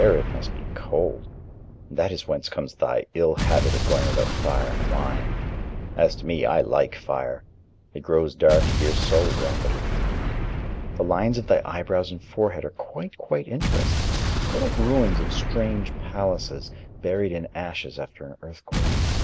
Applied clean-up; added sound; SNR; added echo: none; Explosion; 1 dB; none.